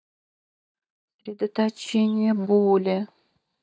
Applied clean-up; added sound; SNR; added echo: neural mask model DeepFilterNet 3.